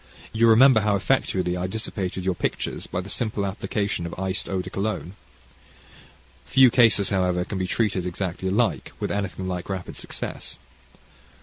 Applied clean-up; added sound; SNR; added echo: none; none; none; none.